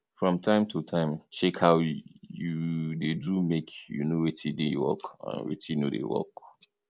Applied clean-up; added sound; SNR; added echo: none; none; none; none.